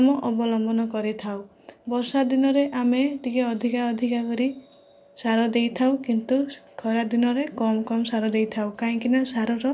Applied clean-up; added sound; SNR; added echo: none; none; none; none.